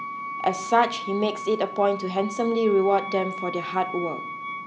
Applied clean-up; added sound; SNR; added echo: none; Wind instrument, woodwind instrument; 9 dB; none.